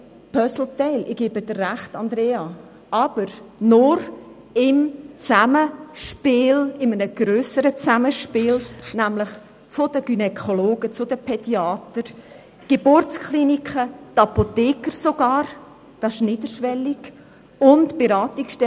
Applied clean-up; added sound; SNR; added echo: none; Writing; 14 dB; none.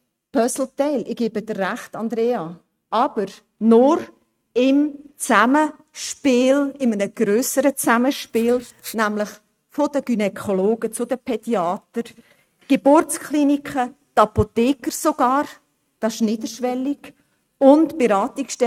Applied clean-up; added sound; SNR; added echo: neural mask model RNNoise.